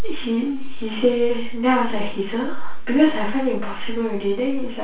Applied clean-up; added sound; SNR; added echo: none; none; none; reverberation time 0.3 s.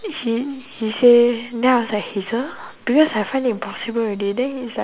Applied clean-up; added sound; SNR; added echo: none; none; none; none.